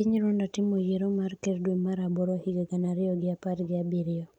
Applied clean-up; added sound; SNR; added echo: none; none; none; none.